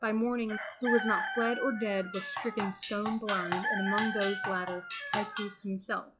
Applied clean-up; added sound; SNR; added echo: classical method log-MMSE.